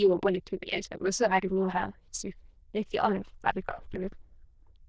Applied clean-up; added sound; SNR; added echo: neural diffusion model UNIVERSE++.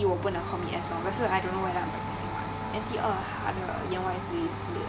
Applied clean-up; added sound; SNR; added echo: none; Domestic sounds, home sounds; 3 dB; none.